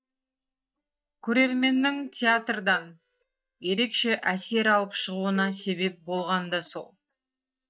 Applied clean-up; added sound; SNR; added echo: neural mask model DeepFilterNet 3.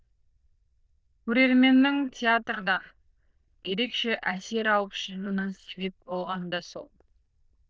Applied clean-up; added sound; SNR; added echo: neural diffusion model UNIVERSE++.